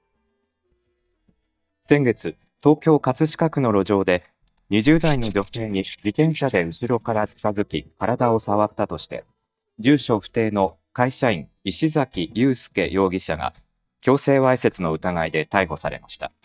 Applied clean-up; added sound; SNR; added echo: neural mask model DeepFilterNet 3.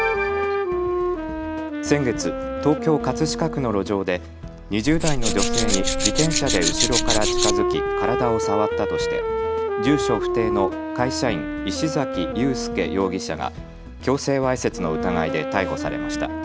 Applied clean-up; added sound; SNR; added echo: none; Tools + Wind instrument, woodwind instrument; 0 dB; none.